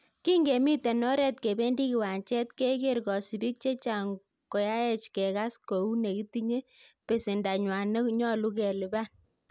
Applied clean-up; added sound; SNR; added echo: none; none; none; none.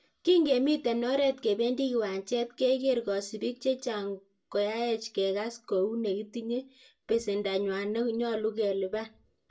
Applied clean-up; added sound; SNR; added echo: none; none; none; reverberation time 0.2 s.